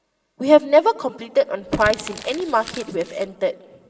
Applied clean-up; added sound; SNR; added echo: none; Crumpling, crinkling; 15 dB; reverberation time 2.9 s.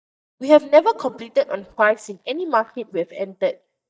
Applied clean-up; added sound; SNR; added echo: neural mask model DeepFilterNet 3.